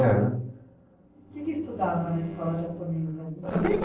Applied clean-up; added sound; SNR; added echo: neural separator model SepFormer DNS4.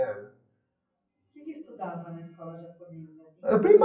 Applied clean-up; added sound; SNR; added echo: classical method WPE with log-MMSE.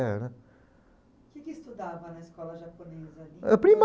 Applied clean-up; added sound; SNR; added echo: none; none; none; none.